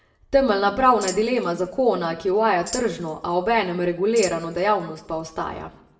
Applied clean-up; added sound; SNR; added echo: none; Tambourine; 17 dB; reverberation time 0.6 s.